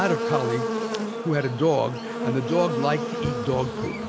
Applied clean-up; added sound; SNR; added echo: none; Buzz; 3 dB; none.